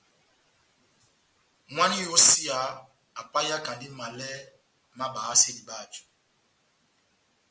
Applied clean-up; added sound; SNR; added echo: none; none; none; none.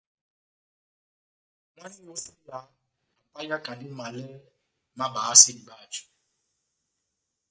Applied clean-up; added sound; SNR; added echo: neural mask model DeepFilterNet 3.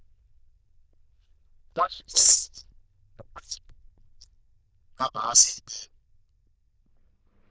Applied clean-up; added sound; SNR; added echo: neural diffusion model UNIVERSE++.